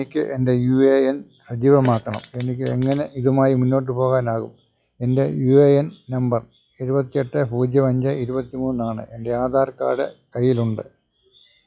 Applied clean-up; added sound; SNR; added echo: classical method log-MMSE.